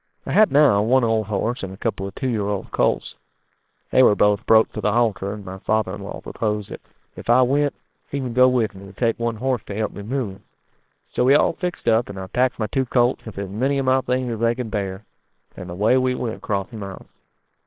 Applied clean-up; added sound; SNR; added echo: neural separator model SepFormer WHAMR!.